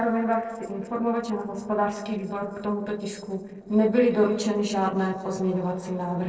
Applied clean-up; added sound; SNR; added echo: neural separator model SepFormer DNS4.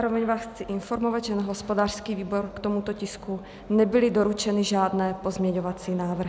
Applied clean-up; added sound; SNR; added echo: none; none; none; none.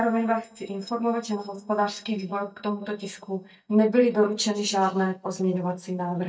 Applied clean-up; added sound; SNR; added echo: neural mask model DeepFilterNet 3.